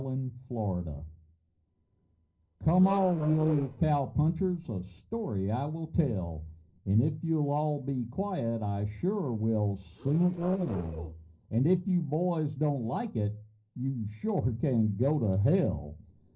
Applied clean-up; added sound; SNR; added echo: neural separator model SepFormer DNS4.